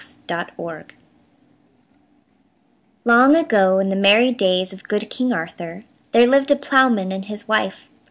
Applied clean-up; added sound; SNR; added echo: none; none; none; none.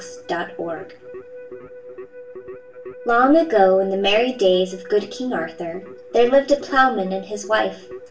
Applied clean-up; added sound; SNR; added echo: none; Keyboard (musical); 17 dB; reverberation time 0.3 s.